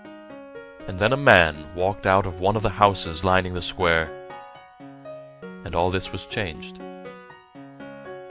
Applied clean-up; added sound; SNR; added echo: none; Piano; 16 dB; none.